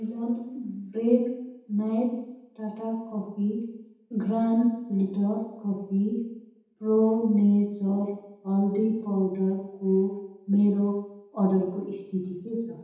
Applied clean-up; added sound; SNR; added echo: none; none; none; reverberation time 0.9 s.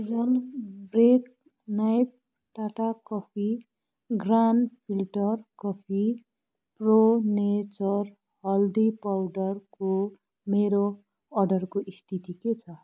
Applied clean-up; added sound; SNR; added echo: none; none; none; none.